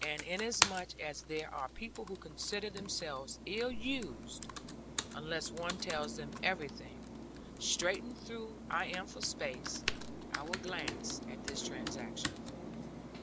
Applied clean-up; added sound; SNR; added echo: none; Computer keyboard; 2 dB; none.